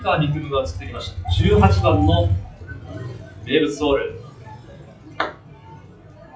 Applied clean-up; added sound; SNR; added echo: classical method WPE with log-MMSE.